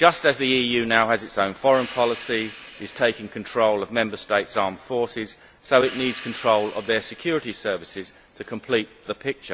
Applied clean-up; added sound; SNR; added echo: none; Hi-hat; 19 dB; none.